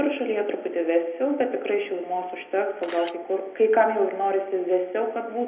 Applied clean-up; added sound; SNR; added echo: none; Camera; 13 dB; reverberation time 0.7 s.